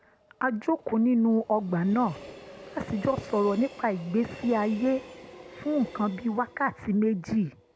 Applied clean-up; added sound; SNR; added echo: none; Train; 18 dB; none.